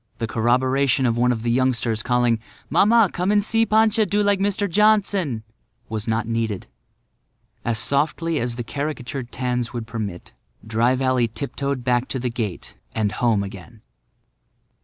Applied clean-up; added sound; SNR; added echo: none; none; none; none.